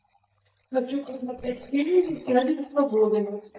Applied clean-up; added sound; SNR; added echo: neural mask model DeepFilterNet 3.